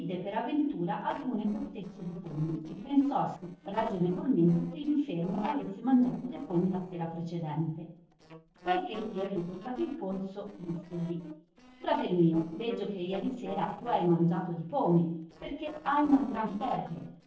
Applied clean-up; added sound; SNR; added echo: neural separator model SepFormer DNS4.